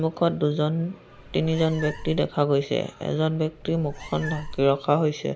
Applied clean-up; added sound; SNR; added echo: none; Meow; 14 dB; none.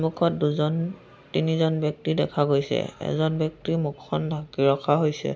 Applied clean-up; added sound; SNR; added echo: none; none; none; none.